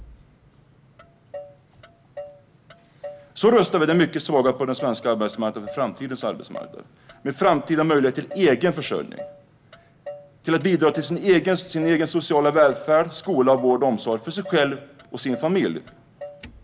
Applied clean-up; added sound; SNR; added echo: none; Motor vehicle (road); 19 dB; none.